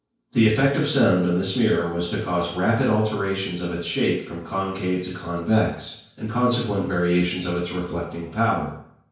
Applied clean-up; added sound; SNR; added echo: none; none; none; reverberation time 0.5 s.